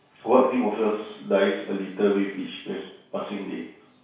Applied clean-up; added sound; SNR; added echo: none; none; none; reverberation time 0.6 s.